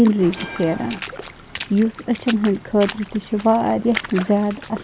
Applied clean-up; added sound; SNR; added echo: none; Water / Splash, splatter + Bell; 13 dB; none.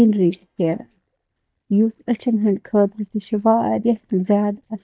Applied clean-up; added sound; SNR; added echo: neural mask model DeepFilterNet 3.